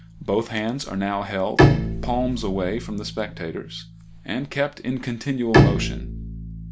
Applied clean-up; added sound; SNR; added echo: none; Bowed string instrument; -2 dB; none.